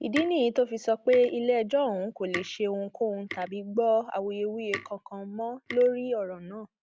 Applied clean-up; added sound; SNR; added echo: none; Tick; 15 dB; none.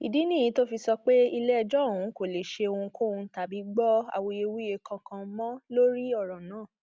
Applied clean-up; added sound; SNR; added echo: none; none; none; none.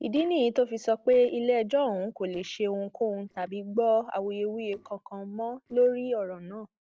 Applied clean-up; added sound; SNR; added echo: neural separator model SepFormer DNS4.